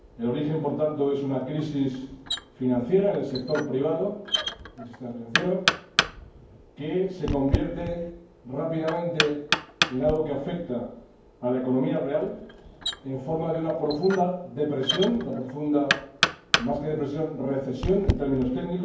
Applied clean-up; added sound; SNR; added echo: none; Knock; 5 dB; reverberation time 0.9 s.